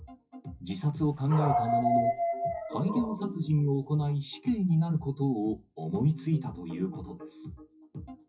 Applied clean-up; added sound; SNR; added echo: classical method WPE with log-MMSE.